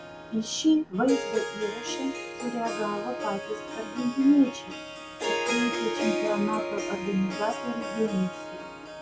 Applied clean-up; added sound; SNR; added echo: none; Harp; 5 dB; none.